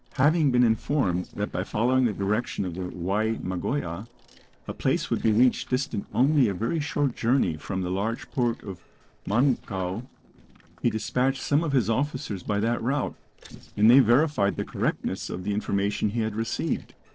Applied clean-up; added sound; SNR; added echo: neural separator model SepFormer DNS4.